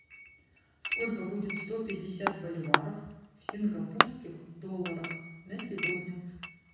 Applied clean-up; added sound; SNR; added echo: none; Chink, clink; -2 dB; reverberation time 1.1 s.